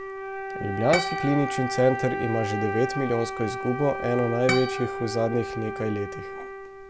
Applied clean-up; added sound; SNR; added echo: none; Wind instrument, woodwind instrument + Harp; 5 dB; none.